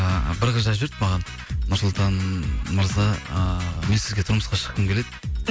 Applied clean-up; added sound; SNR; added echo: none; none; none; none.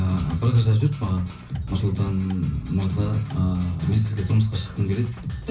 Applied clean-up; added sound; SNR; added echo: none; Percussion; 18 dB; reverberation time 0.5 s.